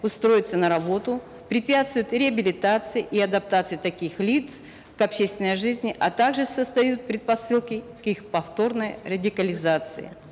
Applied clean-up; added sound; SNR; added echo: none; none; none; none.